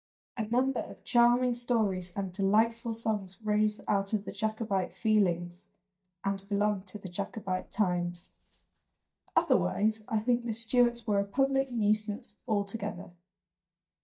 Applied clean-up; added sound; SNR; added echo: neural mask model DeepFilterNet 3.